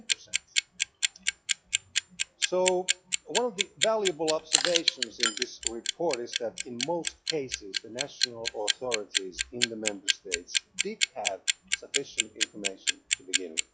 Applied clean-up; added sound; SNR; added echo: classical method log-MMSE.